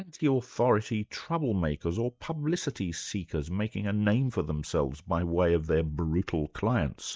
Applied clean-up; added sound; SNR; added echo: neural mask model DeepFilterNet 3.